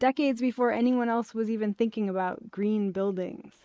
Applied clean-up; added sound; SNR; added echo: neural mask model Resemble Enhance denoiser.